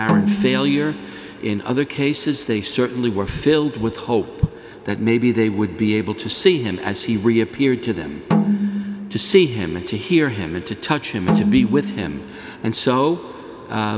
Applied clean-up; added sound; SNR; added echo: none; Snare drum; 4 dB; none.